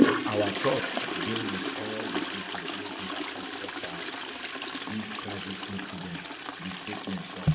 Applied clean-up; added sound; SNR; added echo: none; Toilet flush; -3 dB; none.